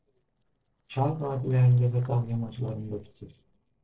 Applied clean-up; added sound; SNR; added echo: neural separator model SepFormer DNS4.